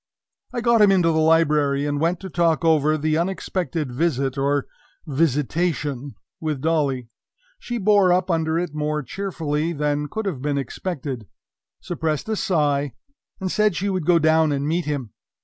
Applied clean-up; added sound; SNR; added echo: none; none; none; none.